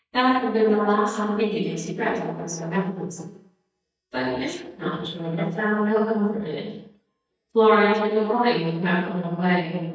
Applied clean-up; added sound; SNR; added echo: neural mask model DeepFilterNet 3.